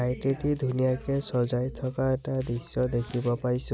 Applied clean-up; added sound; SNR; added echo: none; none; none; none.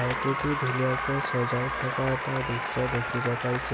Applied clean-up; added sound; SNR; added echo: none; Applause; 2 dB; none.